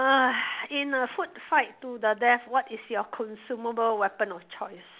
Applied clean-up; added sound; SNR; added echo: none; none; none; none.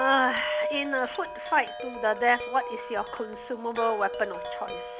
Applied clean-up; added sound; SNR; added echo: none; Wind chime; 7 dB; none.